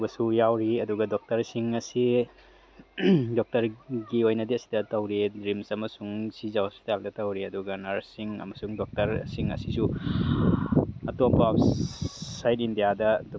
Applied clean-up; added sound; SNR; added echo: none; none; none; none.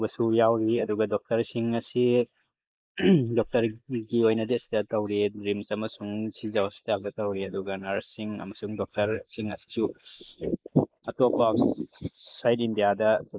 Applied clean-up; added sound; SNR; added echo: neural mask model Resemble Enhance denoiser.